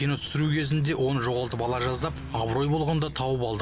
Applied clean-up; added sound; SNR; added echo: none; Bus; 16 dB; none.